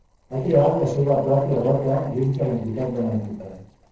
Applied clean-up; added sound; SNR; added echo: neural separator model SepFormer DNS4.